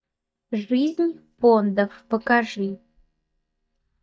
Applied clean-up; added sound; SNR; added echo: neural mask model DeepFilterNet 3.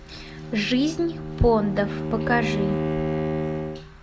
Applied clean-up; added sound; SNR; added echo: none; Bowed string instrument; 3 dB; none.